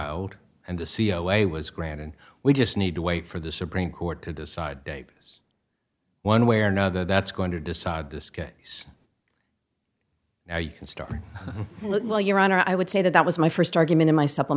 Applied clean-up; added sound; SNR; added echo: none; none; none; none.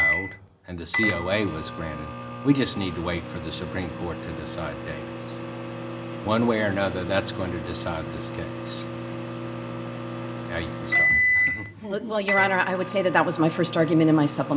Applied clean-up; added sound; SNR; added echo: none; Microwave oven; 3 dB; reverberation time 1.8 s.